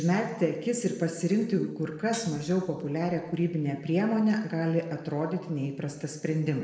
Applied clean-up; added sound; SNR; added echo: neural separator model SepFormer DNS4.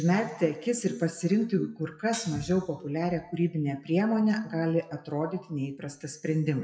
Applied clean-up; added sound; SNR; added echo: classical method WPE with log-MMSE.